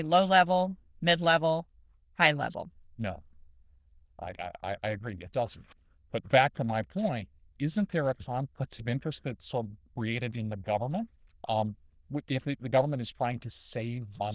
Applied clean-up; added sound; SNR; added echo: neural diffusion model UNIVERSE++.